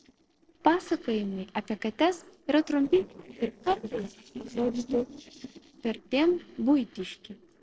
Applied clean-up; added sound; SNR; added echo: neural separator model SepFormer DNS4.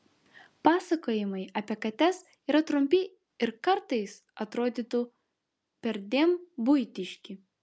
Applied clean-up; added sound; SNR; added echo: none; none; none; none.